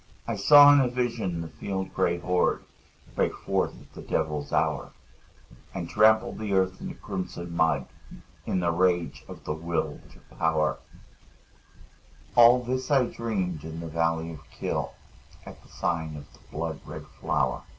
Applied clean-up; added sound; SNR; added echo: none; none; none; none.